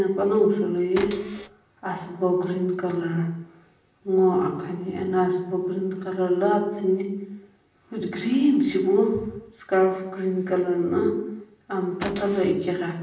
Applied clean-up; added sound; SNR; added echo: none; Cupboard open or close / Door; 12 dB; reverberation time 0.7 s.